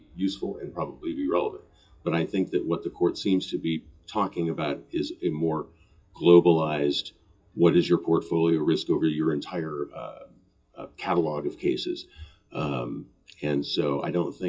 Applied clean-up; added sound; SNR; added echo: classical method WPE with log-MMSE.